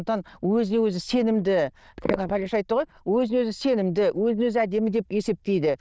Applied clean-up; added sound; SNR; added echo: neural diffusion model UNIVERSE++.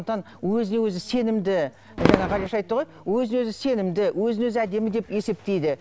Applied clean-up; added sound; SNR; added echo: none; Fireworks; 7 dB; none.